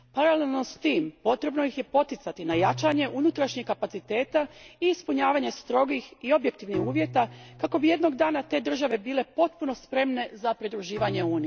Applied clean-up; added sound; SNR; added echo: none; Bowed string instrument; 18 dB; none.